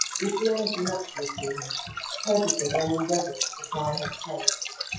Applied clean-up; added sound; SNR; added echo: classical method WPE with log-MMSE.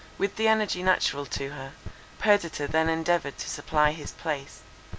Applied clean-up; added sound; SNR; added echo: none; none; none; none.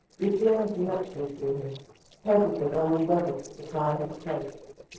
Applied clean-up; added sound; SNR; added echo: neural separator model SepFormer DNS4.